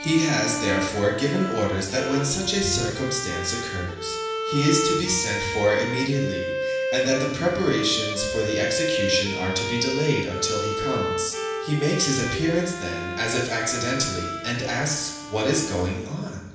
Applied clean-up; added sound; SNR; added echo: none; Bowed string instrument; 5 dB; reverberation time 0.9 s.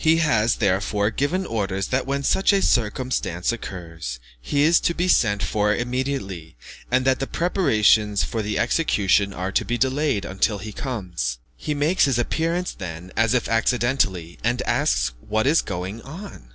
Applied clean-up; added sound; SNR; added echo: none; none; none; none.